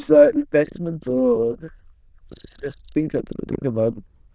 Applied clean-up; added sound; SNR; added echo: neural diffusion model UNIVERSE++.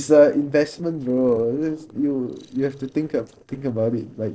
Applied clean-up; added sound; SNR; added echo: neural separator model SepFormer DNS4.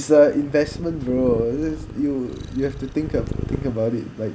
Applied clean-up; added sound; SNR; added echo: none; Purr; 10 dB; none.